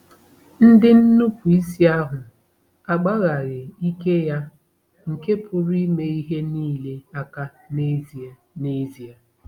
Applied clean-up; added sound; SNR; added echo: none; none; none; none.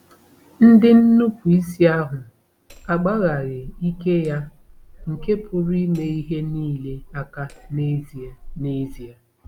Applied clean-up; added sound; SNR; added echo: none; Hammer; 20 dB; none.